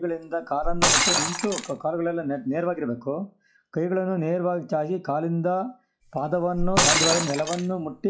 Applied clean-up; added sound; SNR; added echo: classical method log-MMSE.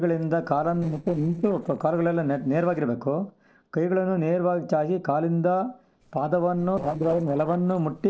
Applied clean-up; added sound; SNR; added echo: neural separator model SepFormer DNS4.